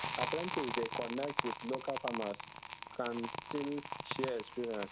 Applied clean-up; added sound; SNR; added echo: none; Crackle; -3 dB; none.